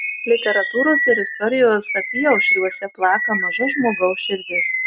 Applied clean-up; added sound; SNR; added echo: none; Bird vocalization, bird call, bird song; 3 dB; none.